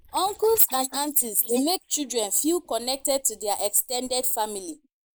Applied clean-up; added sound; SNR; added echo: neural mask model Resemble Enhance denoiser.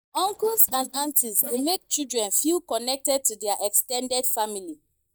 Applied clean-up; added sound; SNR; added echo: neural mask model DeepFilterNet 3.